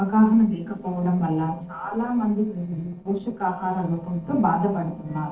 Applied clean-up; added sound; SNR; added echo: neural separator model SepFormer DNS4.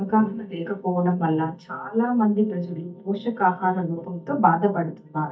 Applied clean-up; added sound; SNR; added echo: neural mask model DeepFilterNet 3.